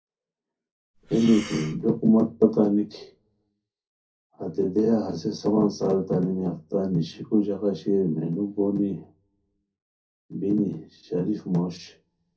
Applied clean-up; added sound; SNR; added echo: none; Breathing; 15 dB; reverberation time 0.3 s.